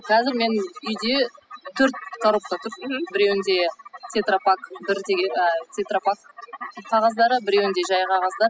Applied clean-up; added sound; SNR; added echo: classical method spectral subtraction.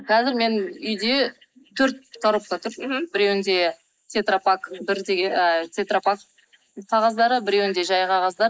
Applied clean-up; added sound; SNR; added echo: neural mask model Resemble Enhance denoiser.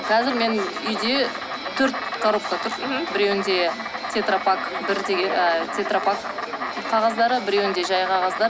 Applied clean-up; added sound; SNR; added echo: none; Insect; 8 dB; none.